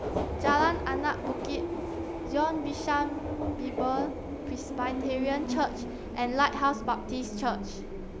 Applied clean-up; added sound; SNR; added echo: none; Subway, metro, underground; 2 dB; none.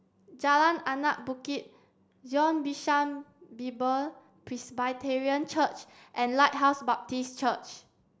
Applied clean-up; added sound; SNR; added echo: none; none; none; none.